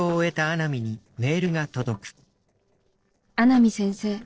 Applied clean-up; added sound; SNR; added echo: neural separator model SepFormer DNS4.